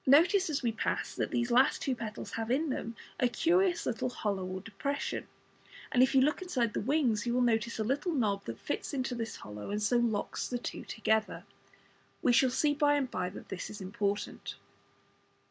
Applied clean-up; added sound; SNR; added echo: none; none; none; none.